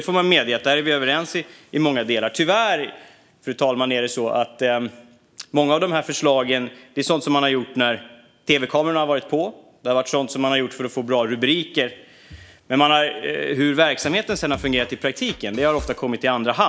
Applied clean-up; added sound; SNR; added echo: none; Drum kit; 17 dB; none.